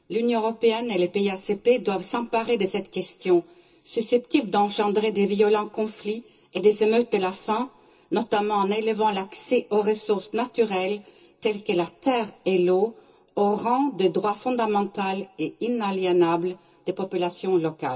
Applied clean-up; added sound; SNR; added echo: none; none; none; reverberation time 0.2 s.